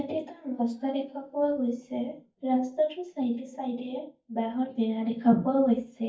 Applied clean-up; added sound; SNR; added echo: neural mask model DeepFilterNet 3.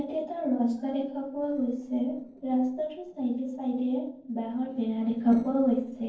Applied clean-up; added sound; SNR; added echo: neural separator model SepFormer DNS4.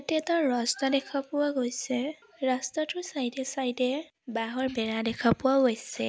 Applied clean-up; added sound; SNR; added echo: none; none; none; none.